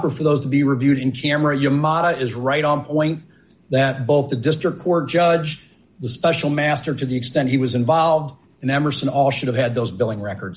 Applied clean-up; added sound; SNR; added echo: none; none; none; none.